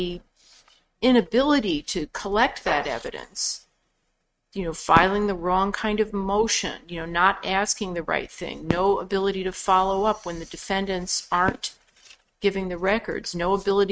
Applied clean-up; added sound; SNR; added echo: neural mask model RNNoise.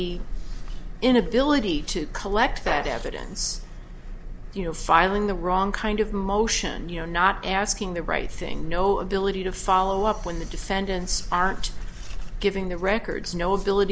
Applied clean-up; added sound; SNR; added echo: none; none; none; none.